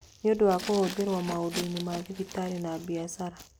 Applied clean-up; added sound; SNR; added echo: none; Glass; 13 dB; none.